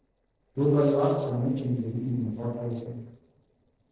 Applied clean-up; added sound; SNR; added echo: neural separator model SepFormer DNS4.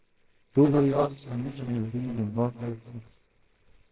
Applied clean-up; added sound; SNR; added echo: neural separator model SepFormer WHAMR!.